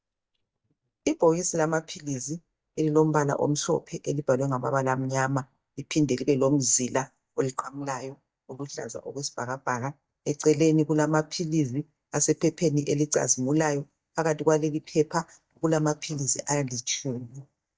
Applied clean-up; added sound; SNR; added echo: neural mask model DeepFilterNet 3.